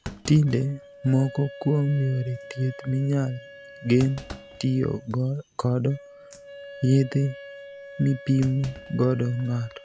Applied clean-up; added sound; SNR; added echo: none; Thump, thud + Wind instrument, woodwind instrument; 17 dB; none.